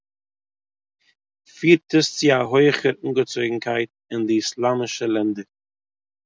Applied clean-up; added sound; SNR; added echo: none; none; none; none.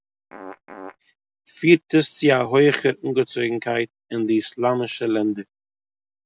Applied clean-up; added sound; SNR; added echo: none; Fart; 16 dB; none.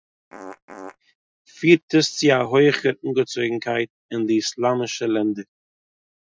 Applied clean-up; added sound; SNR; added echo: classical method Wiener filter.